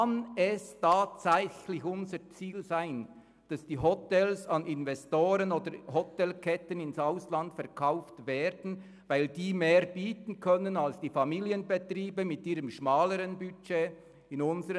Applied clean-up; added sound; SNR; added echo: none; none; none; none.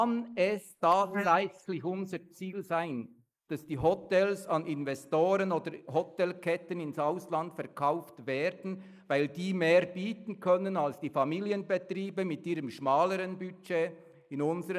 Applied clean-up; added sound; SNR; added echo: neural mask model Resemble Enhance denoiser.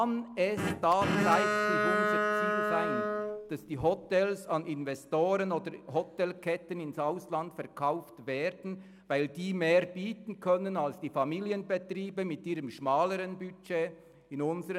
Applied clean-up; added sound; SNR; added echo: none; Bowed string instrument; -1 dB; none.